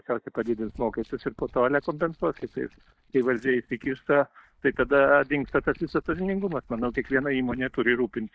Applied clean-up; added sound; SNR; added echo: neural mask model DeepFilterNet 3.